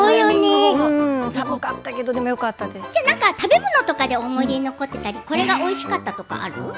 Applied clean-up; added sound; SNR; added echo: none; none; none; none.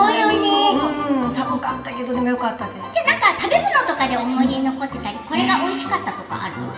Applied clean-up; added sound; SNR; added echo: none; none; none; reverberation time 2.2 s.